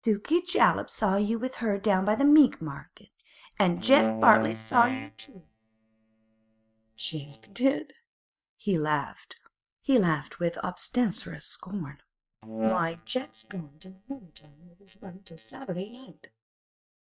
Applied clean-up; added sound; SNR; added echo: neural mask model DeepFilterNet 3.